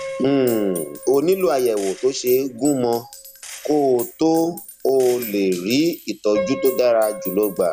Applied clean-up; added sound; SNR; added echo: none; Gunshot, gunfire + Piano; 13 dB; none.